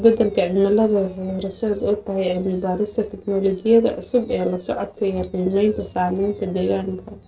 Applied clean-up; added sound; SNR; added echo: neural separator model SepFormer DNS4.